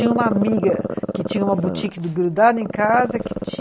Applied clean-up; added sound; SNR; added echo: none; Growling; 6 dB; none.